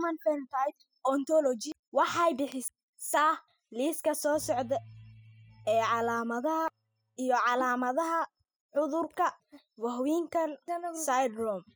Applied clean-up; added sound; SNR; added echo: classical method spectral subtraction.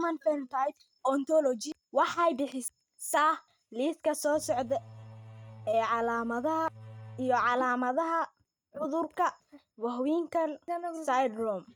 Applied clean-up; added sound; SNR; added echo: neural mask model RNNoise.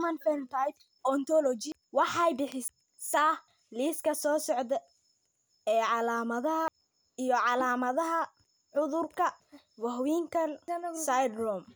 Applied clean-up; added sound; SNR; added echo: none; none; none; none.